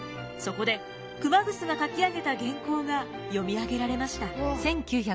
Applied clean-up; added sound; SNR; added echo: none; none; none; none.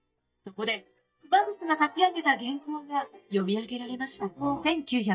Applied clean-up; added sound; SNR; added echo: neural mask model DeepFilterNet 3.